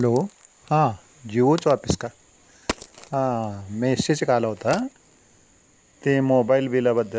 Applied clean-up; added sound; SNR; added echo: neural mask model Resemble Enhance denoiser.